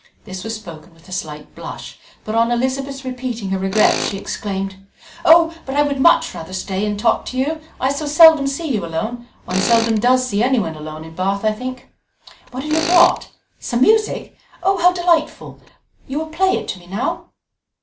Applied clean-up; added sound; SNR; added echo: none; Tools; 11 dB; none.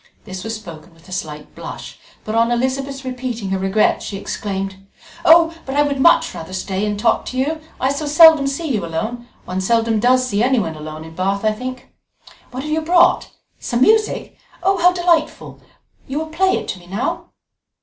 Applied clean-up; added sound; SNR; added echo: none; none; none; none.